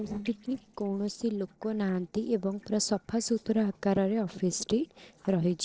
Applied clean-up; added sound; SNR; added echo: neural separator model SepFormer DNS4.